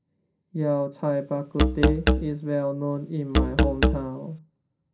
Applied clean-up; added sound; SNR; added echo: none; Musical instrument; -4 dB; reverberation time 0.3 s.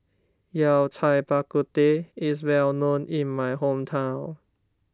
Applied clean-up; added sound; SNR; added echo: none; none; none; none.